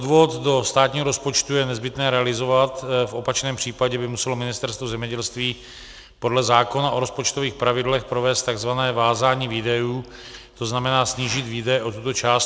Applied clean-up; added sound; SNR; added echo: none; Fire; 15 dB; none.